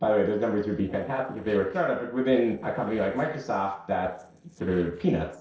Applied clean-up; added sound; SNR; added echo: neural separator model SepFormer DNS4.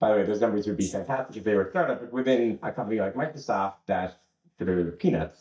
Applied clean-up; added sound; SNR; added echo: neural mask model DeepFilterNet 3.